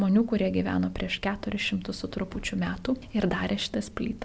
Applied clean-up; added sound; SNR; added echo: none; none; none; none.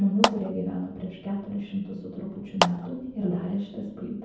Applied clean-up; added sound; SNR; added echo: none; Clapping; 1 dB; reverberation time 0.9 s.